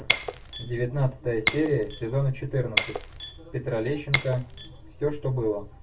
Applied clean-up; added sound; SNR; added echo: none; Shatter; 5 dB; reverberation time 0.2 s.